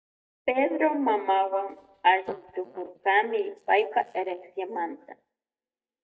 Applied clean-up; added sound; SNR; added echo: neural mask model DeepFilterNet 3.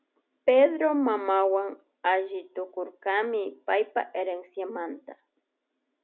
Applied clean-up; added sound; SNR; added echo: none; none; none; none.